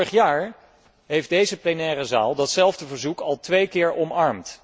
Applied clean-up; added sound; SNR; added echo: none; none; none; none.